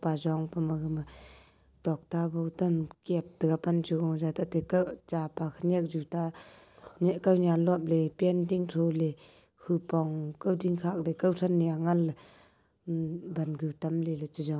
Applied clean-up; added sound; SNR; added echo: none; none; none; none.